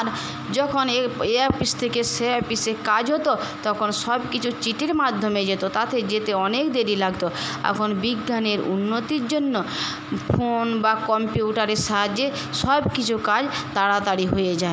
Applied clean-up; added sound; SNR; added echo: none; none; none; none.